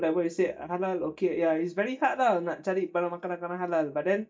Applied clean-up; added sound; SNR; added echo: neural mask model DeepFilterNet 3.